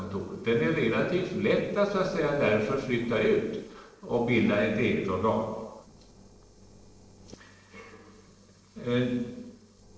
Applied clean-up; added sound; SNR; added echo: neural separator model SepFormer DNS4.